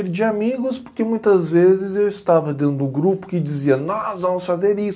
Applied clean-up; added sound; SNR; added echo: none; none; none; none.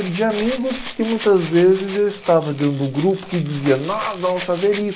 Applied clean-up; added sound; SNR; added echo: none; Rattle (instrument); 15 dB; none.